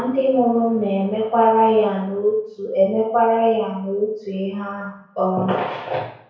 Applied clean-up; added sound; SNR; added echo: none; none; none; reverberation time 0.6 s.